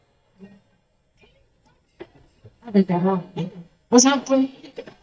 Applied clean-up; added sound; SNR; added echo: neural mask model DeepFilterNet 3.